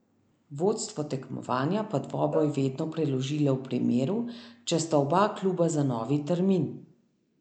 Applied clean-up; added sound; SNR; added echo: neural mask model Resemble Enhance denoiser.